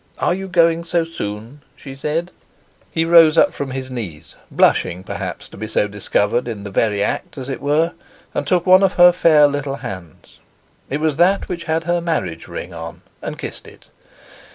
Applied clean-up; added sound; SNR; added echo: none; none; none; none.